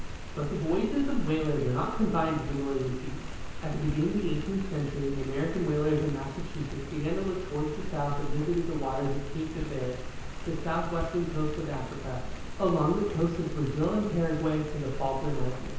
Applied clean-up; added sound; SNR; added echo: none; Rain; 4 dB; reverberation time 1.0 s.